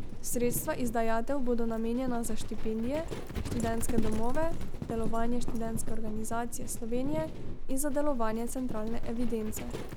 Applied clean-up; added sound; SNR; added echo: none; Livestock, farm animals, working animals; -4 dB; none.